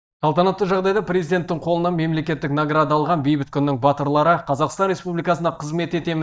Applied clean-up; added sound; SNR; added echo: neural mask model DeepFilterNet 3.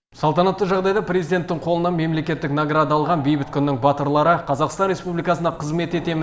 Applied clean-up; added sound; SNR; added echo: none; Animal; 19 dB; reverberation time 3.0 s.